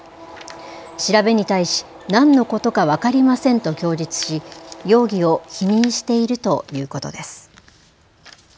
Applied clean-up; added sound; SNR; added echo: none; none; none; none.